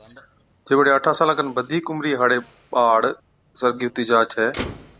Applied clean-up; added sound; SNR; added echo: none; Motor vehicle (road); 19 dB; none.